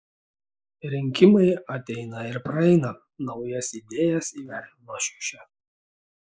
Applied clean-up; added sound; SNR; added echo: neural mask model Resemble Enhance denoiser.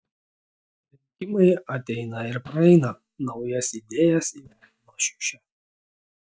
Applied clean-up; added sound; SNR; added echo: neural mask model DeepFilterNet 3.